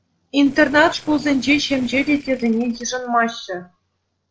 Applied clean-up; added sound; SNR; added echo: neural separator model SepFormer DNS4.